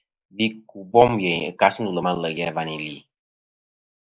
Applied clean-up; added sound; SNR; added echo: neural mask model Resemble Enhance denoiser.